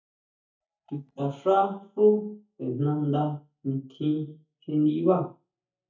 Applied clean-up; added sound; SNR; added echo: neural mask model DeepFilterNet 3.